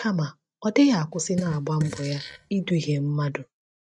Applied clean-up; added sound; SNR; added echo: neural mask model RNNoise.